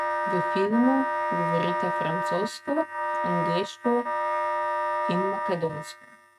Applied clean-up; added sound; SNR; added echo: neural mask model RNNoise.